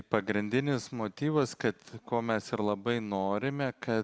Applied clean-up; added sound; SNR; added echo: none; none; none; none.